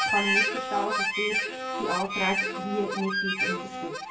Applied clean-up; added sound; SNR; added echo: none; Harmonica; -3 dB; reverberation time 0.2 s.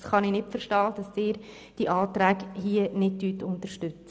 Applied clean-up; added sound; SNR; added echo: none; none; none; none.